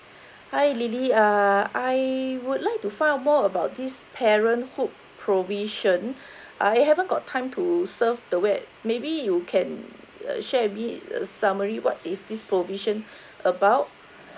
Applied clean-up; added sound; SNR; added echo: none; none; none; none.